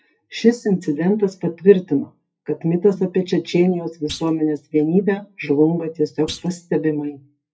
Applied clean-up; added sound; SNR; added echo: classical method WPE with log-MMSE.